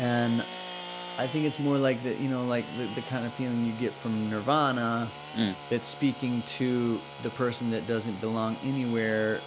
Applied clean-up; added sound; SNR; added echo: none; Sawing / Engine; 12 dB; none.